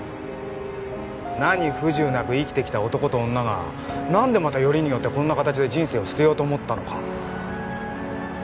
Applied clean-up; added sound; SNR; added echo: none; none; none; none.